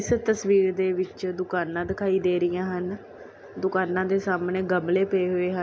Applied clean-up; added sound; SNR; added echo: none; none; none; none.